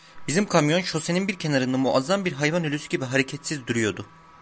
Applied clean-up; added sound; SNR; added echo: none; none; none; none.